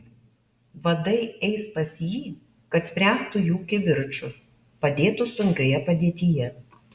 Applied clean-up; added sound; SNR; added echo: none; none; none; none.